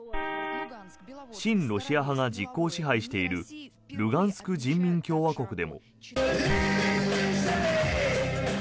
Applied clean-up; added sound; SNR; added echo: none; Vehicle horn, car horn, honking; 9 dB; none.